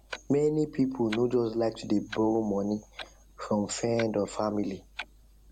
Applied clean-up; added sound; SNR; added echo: none; Clock; 18 dB; none.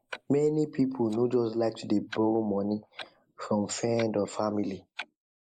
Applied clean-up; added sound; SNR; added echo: neural mask model Resemble Enhance denoiser.